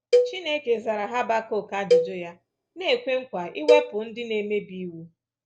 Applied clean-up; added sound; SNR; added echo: none; Cowbell; -1 dB; none.